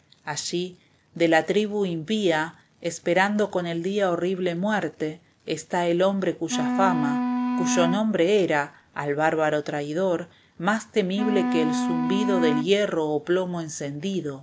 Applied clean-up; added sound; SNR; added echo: none; Wind instrument, woodwind instrument; 2 dB; none.